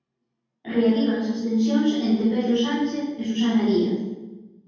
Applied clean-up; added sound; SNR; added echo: none; none; none; reverberation time 1.3 s.